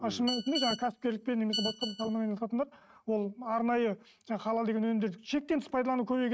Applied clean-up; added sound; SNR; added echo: neural mask model RNNoise.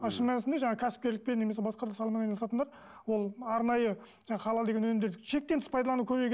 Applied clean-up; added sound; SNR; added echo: none; none; none; none.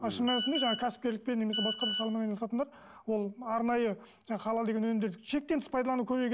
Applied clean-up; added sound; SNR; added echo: none; Telephone; 2 dB; none.